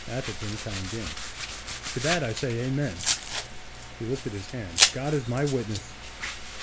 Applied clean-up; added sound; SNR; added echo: none; Domestic sounds, home sounds; 0 dB; reverberation time 2.8 s.